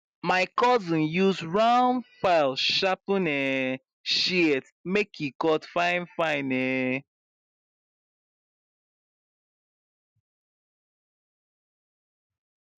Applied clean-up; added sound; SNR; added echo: none; none; none; none.